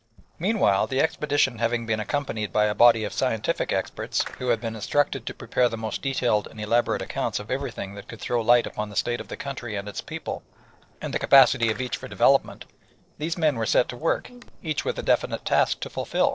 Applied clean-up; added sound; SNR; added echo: neural separator model SepFormer DNS4.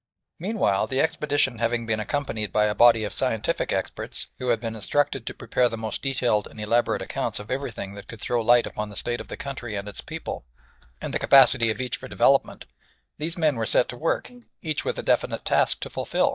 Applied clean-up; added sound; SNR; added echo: neural mask model DeepFilterNet 3.